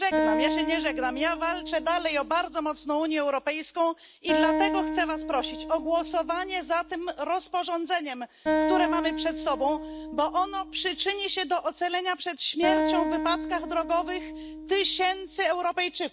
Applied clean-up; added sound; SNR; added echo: none; Acoustic guitar; 3 dB; none.